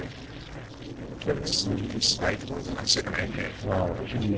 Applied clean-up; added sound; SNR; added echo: neural separator model SepFormer DNS4.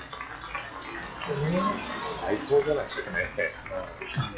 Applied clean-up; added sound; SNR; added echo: classical method log-MMSE.